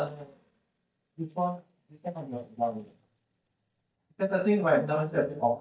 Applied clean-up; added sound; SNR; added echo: neural mask model DeepFilterNet 3.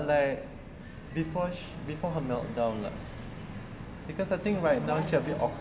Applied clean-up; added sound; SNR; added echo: none; none; none; none.